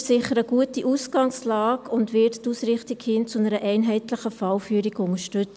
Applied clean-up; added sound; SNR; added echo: none; none; none; none.